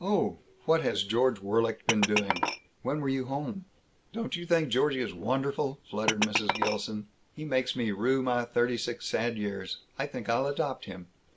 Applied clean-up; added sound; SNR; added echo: none; Glass; 5 dB; none.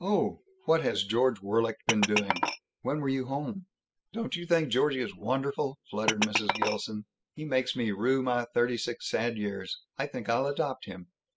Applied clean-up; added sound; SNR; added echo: classical method spectral subtraction.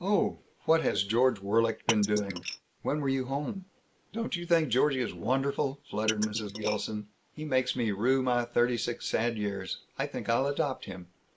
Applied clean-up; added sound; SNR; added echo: neural mask model Resemble Enhance denoiser.